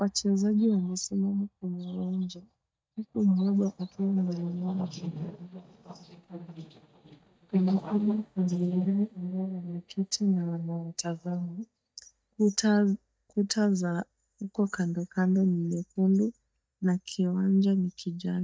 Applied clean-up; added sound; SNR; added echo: neural mask model DeepFilterNet 3.